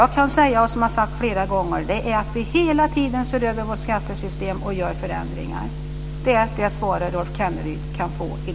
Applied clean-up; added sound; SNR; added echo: none; none; none; none.